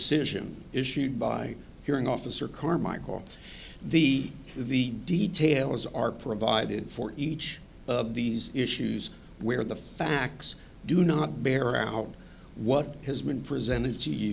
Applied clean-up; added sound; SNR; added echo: none; none; none; none.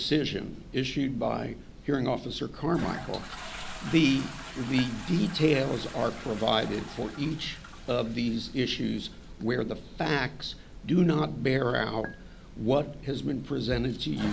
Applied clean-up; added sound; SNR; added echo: none; Toilet flush + Chink, clink; 15 dB; none.